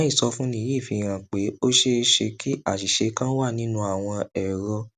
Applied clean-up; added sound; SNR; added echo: none; none; none; none.